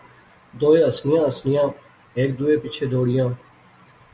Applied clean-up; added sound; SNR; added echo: none; none; none; none.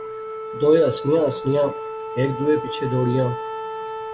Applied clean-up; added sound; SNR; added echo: none; Wind instrument, woodwind instrument; 8 dB; none.